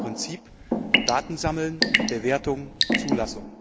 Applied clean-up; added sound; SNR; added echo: none; Drip / Sink (filling or washing) / Water tap, faucet / Water + Thump, thud; -2 dB; none.